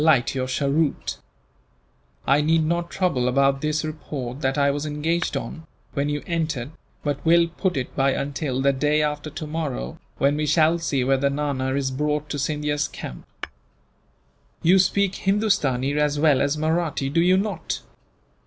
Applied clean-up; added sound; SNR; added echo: none; Tap / Hammer; 18 dB; none.